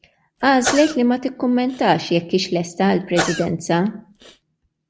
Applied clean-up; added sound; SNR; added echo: none; Sneeze / Cough; 10 dB; none.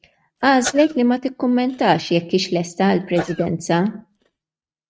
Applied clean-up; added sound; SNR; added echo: neural mask model RNNoise.